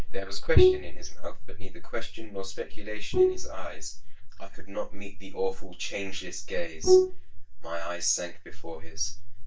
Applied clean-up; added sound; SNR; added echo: neural mask model DeepFilterNet 3.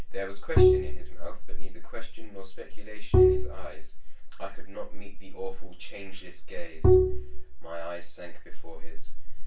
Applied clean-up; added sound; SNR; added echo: none; Bowed string instrument; 1 dB; reverberation time 0.3 s.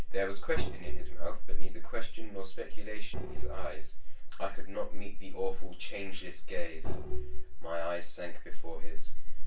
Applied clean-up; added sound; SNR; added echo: neural separator model SepFormer DNS4.